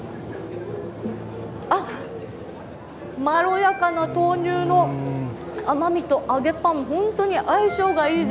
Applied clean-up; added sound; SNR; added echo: none; Organ + Ringtone; 16 dB; none.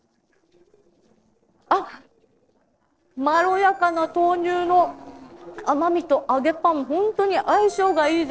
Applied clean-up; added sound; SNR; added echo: neural separator model SepFormer DNS4.